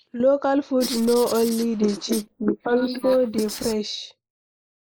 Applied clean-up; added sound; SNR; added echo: neural mask model Resemble Enhance denoiser.